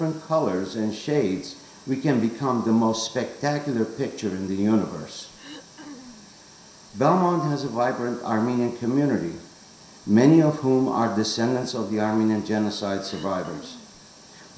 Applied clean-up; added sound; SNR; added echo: none; Cough; 20 dB; reverberation time 0.7 s.